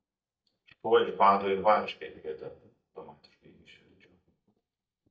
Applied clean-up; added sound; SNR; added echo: neural mask model DeepFilterNet 3.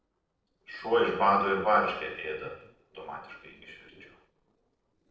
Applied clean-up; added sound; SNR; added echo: neural separator model SepFormer DNS4.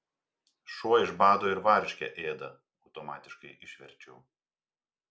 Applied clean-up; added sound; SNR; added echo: none; none; none; none.